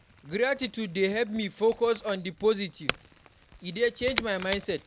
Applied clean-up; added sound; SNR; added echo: none; Crack / Crackle; 12 dB; none.